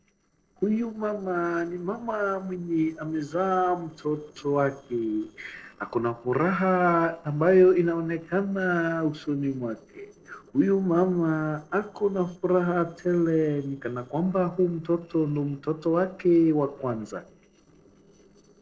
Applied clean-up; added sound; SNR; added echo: neural separator model SepFormer DNS4.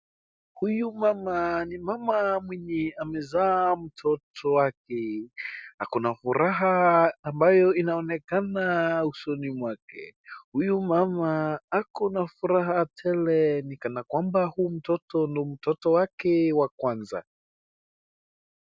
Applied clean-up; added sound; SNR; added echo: none; none; none; none.